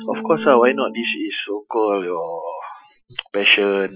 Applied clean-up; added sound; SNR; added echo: classical method Wiener filter.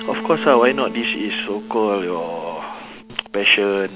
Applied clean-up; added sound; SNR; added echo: none; Bowed string instrument; 13 dB; none.